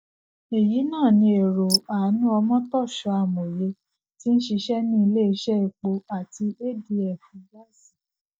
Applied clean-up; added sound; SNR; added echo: neural mask model DeepFilterNet 3.